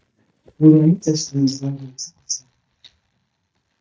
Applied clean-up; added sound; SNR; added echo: neural mask model DeepFilterNet 3.